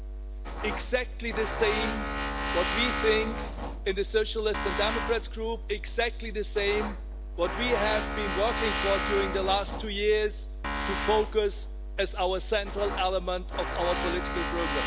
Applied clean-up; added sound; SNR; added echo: none; Tools; 2 dB; none.